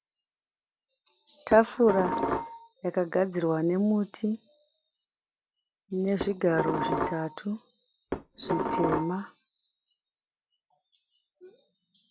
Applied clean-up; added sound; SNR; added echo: none; Dishes, pots, and pans; 1 dB; none.